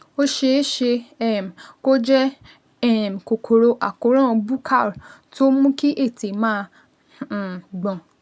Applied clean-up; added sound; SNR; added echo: none; none; none; none.